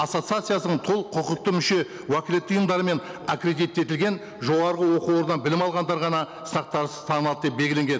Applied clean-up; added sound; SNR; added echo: none; none; none; none.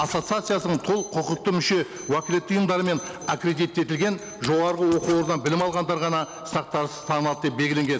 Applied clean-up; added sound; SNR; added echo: none; Alarm + Zipper (clothing); 19 dB; none.